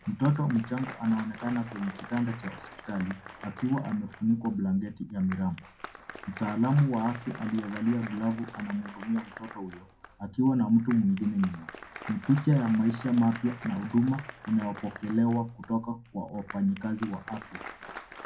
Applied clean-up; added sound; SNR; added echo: none; Applause; 16 dB; reverberation time 0.2 s.